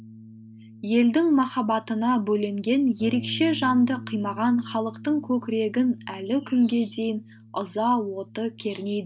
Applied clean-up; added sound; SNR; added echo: none; Bass guitar; 17 dB; none.